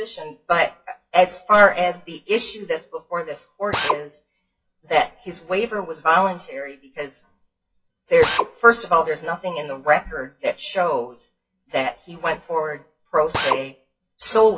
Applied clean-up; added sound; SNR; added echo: classical method WPE with log-MMSE.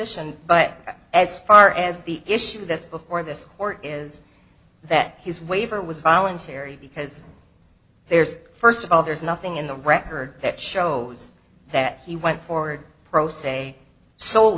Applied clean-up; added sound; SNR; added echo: none; none; none; none.